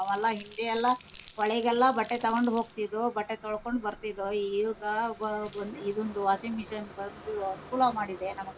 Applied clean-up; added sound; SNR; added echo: none; Bathtub (filling or washing); 18 dB; none.